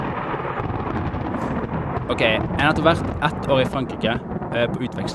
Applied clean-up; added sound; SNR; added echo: none; Thunder; 1 dB; none.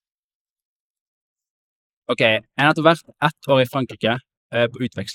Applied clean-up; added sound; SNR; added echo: neural mask model Resemble Enhance denoiser.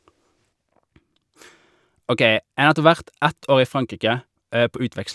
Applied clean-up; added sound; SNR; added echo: none; none; none; none.